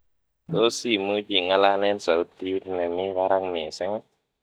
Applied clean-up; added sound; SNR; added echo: neural mask model DeepFilterNet 3.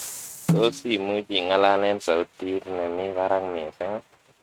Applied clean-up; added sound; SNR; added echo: neural mask model RNNoise.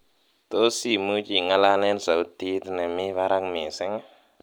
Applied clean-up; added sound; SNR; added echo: none; none; none; none.